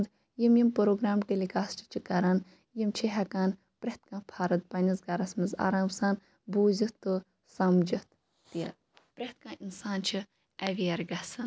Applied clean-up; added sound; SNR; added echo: none; none; none; none.